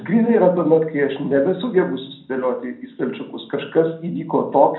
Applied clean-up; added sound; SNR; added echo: none; none; none; reverberation time 0.5 s.